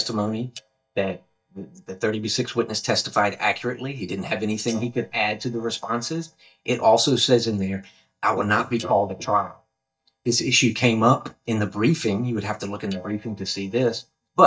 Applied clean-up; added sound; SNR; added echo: neural mask model DeepFilterNet 3.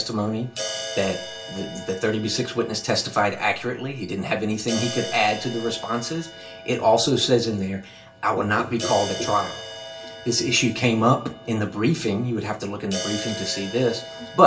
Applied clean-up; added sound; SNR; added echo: none; Crash cymbal; 12 dB; reverberation time 0.2 s.